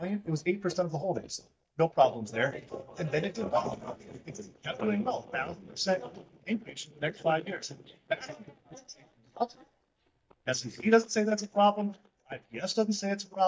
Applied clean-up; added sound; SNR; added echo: neural mask model DeepFilterNet 3.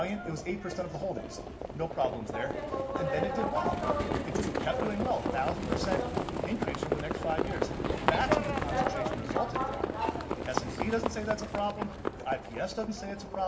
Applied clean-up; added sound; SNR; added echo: none; Livestock, farm animals, working animals; -3 dB; reverberation time 3.0 s.